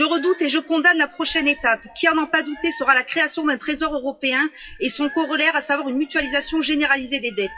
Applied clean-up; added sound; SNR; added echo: classical method WPE with log-MMSE.